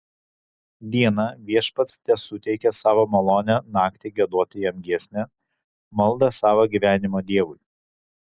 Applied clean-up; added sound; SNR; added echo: none; none; none; none.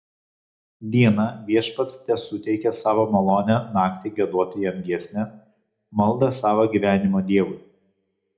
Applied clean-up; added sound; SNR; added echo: none; none; none; reverberation time 0.3 s.